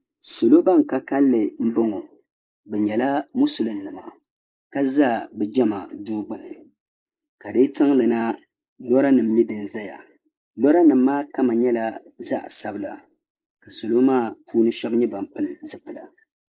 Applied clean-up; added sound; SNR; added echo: neural mask model Resemble Enhance denoiser.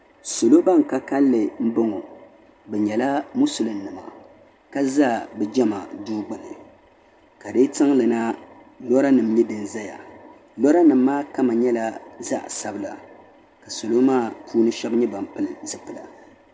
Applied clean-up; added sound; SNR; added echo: none; none; none; none.